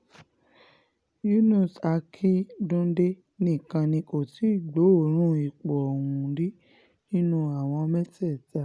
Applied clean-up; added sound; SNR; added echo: none; none; none; none.